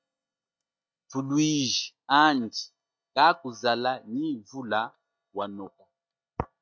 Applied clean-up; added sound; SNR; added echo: neural mask model DeepFilterNet 3.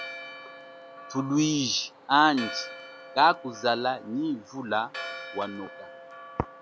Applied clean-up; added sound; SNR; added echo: none; Church bell; 14 dB; none.